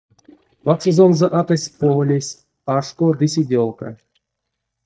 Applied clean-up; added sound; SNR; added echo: neural mask model DeepFilterNet 3.